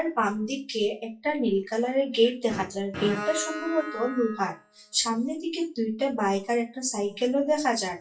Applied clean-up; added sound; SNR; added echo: classical method WPE with log-MMSE.